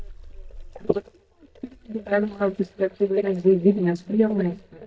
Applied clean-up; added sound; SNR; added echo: neural mask model DeepFilterNet 3.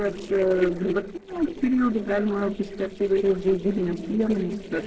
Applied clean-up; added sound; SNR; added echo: neural separator model SepFormer DNS4.